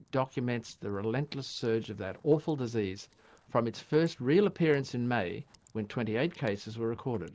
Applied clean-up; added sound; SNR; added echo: neural separator model SepFormer DNS4.